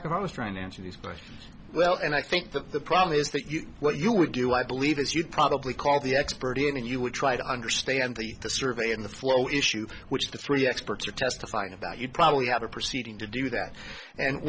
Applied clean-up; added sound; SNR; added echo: none; none; none; none.